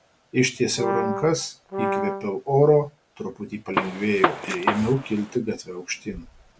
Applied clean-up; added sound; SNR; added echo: none; Brass instrument + Gunshot, gunfire; 2 dB; none.